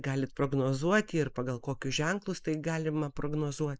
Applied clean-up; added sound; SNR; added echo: neural mask model Resemble Enhance denoiser.